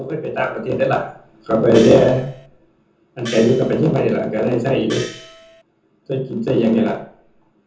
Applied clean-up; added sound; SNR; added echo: none; Gong; 15 dB; reverberation time 0.5 s.